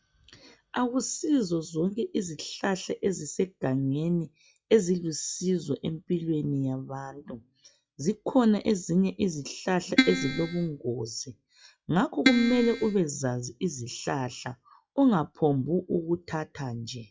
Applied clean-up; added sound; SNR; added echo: classical method log-MMSE.